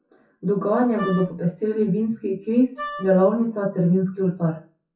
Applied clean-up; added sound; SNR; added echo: classical method WPE with log-MMSE.